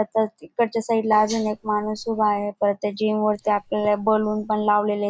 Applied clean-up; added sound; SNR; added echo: neural mask model Resemble Enhance denoiser.